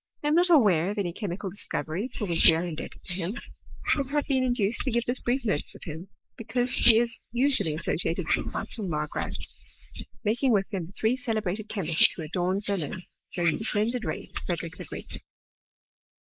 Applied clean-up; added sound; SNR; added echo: neural mask model Resemble Enhance denoiser.